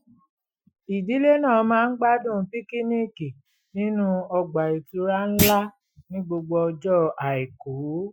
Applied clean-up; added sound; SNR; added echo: classical method Wiener filter.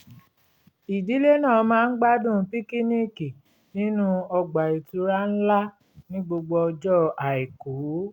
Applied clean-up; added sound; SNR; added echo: none; none; none; none.